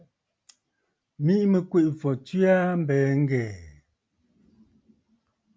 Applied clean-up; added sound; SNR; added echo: none; none; none; none.